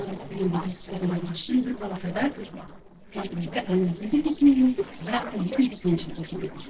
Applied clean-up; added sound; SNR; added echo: neural separator model SepFormer DNS4.